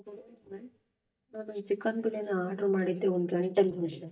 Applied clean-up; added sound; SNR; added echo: neural mask model DeepFilterNet 3.